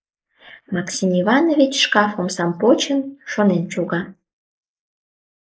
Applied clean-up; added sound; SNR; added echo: neural mask model Resemble Enhance denoiser.